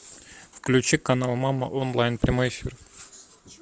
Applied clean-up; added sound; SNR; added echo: none; none; none; none.